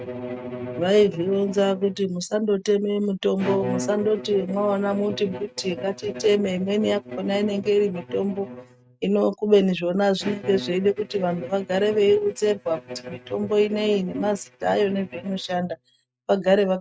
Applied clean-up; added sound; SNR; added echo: neural mask model RNNoise.